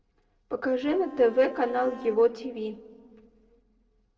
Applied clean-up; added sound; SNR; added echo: neural separator model SepFormer DNS4.